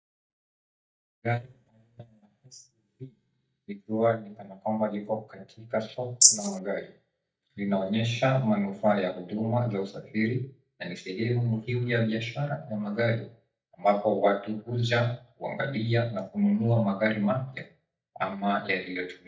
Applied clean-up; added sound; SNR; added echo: neural mask model DeepFilterNet 3.